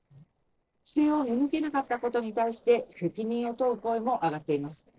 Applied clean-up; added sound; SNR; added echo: neural separator model SepFormer DNS4.